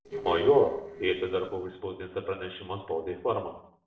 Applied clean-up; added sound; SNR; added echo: neural separator model SepFormer DNS4.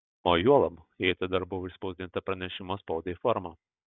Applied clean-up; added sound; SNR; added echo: none; none; none; none.